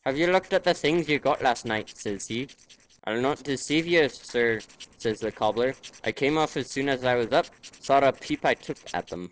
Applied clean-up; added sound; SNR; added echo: neural separator model SepFormer DNS4.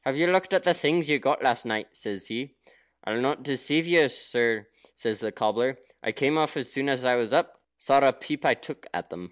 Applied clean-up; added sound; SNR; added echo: none; none; none; none.